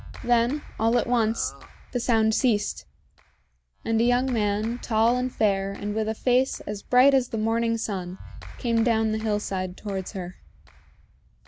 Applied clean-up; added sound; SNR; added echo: none; Clapping + Burping, eructation; 18 dB; none.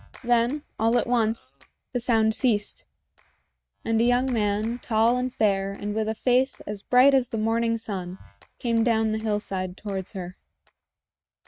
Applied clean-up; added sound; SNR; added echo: neural mask model RNNoise.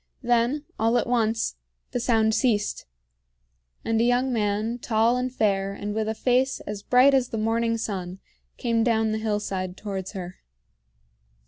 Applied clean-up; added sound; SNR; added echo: none; none; none; none.